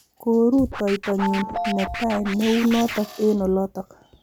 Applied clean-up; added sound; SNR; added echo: none; Telephone + Scratching (performance technique); 8 dB; none.